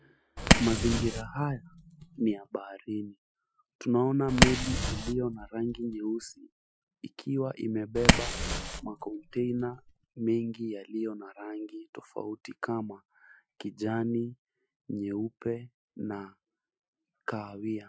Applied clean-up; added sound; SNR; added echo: classical method Wiener filter.